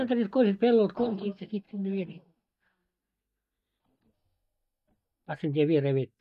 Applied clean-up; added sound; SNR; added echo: neural mask model DeepFilterNet 3.